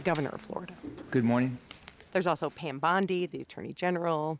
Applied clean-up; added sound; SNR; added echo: none; none; none; none.